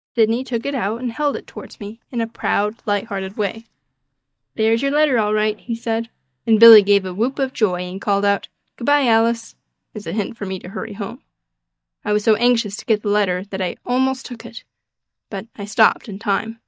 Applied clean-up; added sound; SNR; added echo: neural mask model DeepFilterNet 3.